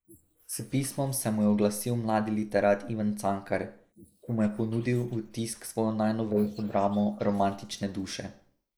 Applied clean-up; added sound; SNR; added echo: neural mask model Resemble Enhance denoiser.